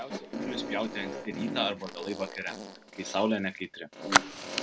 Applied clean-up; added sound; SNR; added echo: none; Fire + Fart; 0 dB; none.